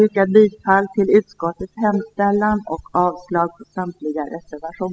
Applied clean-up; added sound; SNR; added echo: classical method spectral subtraction.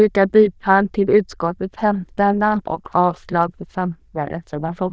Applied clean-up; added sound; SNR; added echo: neural diffusion model UNIVERSE++.